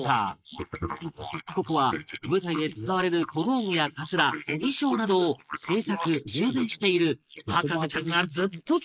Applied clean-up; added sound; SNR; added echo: neural mask model Resemble Enhance denoiser.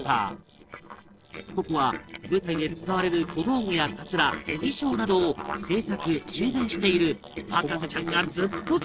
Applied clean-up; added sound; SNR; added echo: neural separator model SepFormer DNS4.